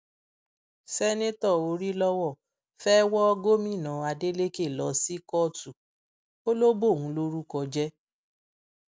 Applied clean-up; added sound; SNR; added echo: none; none; none; none.